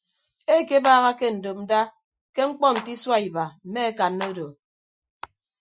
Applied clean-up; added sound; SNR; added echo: classical method Wiener filter.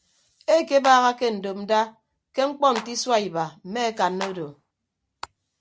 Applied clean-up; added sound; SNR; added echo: none; Clapping; 13 dB; none.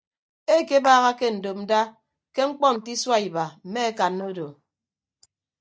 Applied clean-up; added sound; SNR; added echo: neural mask model DeepFilterNet 3.